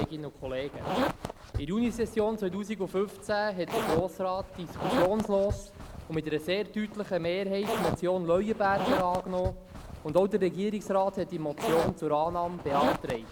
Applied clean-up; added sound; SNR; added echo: none; Zipper (clothing); 6 dB; none.